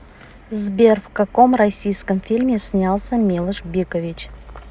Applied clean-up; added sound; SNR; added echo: none; none; none; none.